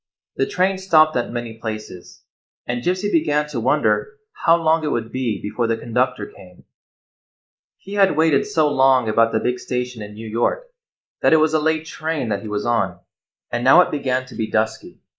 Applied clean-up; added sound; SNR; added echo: neural mask model Resemble Enhance denoiser.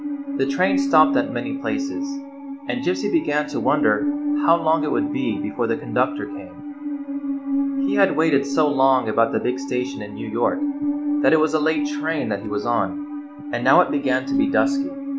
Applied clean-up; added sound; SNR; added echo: none; Musical instrument; 3 dB; none.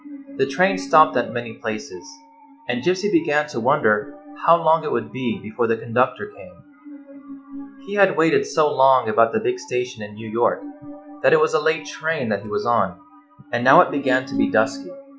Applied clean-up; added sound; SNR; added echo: classical method log-MMSE.